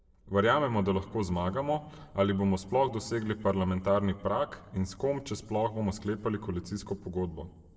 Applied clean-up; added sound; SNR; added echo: none; none; none; reverberation time 0.9 s.